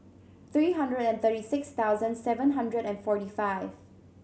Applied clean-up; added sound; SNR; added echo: none; none; none; none.